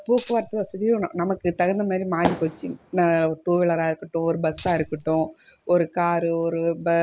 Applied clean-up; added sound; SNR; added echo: none; Tambourine + Fireworks; 6 dB; none.